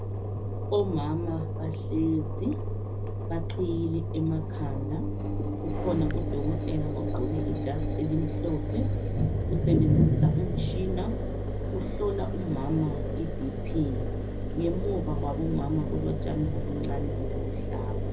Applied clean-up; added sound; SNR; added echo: none; Engine; 0 dB; reverberation time 0.4 s.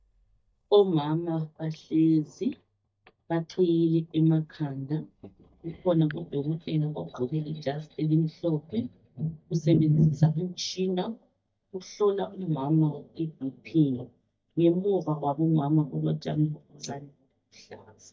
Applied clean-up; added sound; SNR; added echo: neural mask model DeepFilterNet 3.